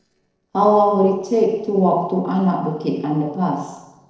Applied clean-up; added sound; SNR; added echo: neural separator model SepFormer DNS4.